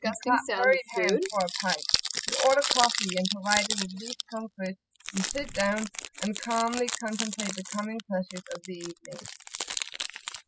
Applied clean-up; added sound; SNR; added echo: classical method spectral subtraction.